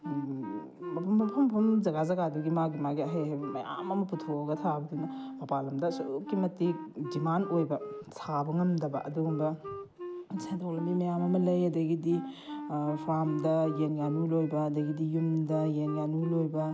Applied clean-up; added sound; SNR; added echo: none; Wind instrument, woodwind instrument; 12 dB; none.